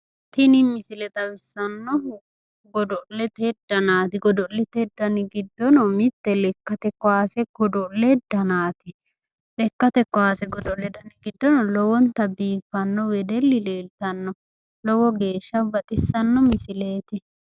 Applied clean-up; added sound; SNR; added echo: neural separator model SepFormer DNS4.